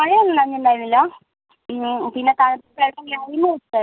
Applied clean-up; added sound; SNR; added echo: none; none; none; none.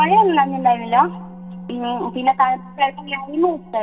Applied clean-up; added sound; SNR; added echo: none; Musical instrument; 15 dB; reverberation time 1.7 s.